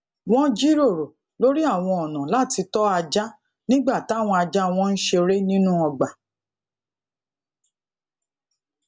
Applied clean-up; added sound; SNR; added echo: none; none; none; none.